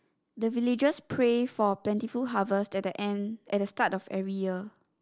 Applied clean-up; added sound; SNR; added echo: none; none; none; none.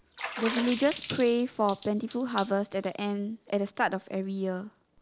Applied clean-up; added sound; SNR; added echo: none; Water / Splash, splatter; 13 dB; none.